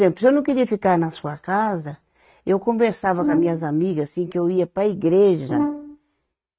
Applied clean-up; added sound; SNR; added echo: neural mask model RNNoise.